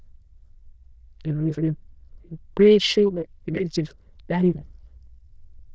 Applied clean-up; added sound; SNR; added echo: neural diffusion model UNIVERSE++.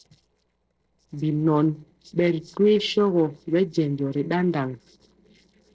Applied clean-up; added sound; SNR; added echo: neural separator model SepFormer DNS4.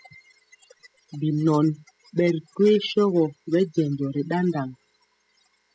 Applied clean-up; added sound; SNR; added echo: classical method spectral subtraction.